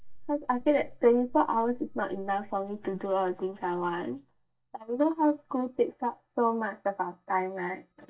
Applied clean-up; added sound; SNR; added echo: neural mask model DeepFilterNet 3.